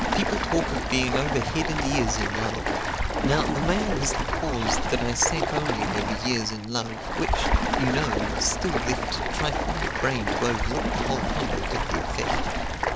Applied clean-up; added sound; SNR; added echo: none; Stream; -3 dB; none.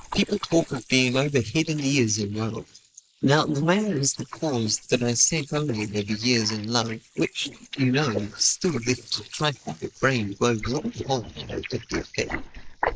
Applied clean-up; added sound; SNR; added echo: neural mask model Resemble Enhance denoiser.